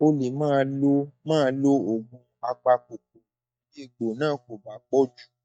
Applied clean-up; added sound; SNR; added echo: neural mask model DeepFilterNet 3.